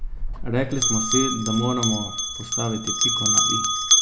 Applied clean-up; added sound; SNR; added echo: none; Bell; -4 dB; none.